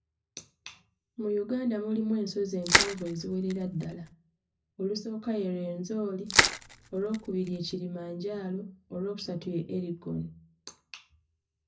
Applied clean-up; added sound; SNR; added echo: none; Crushing; -4 dB; reverberation time 0.4 s.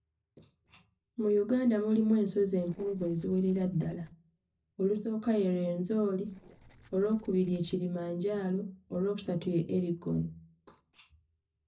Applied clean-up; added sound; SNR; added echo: neural separator model SepFormer DNS4.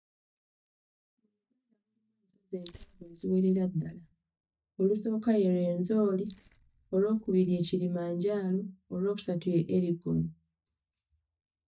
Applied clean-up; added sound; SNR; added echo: neural mask model DeepFilterNet 3.